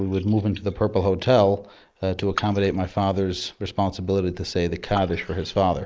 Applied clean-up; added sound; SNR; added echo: neural mask model Resemble Enhance denoiser.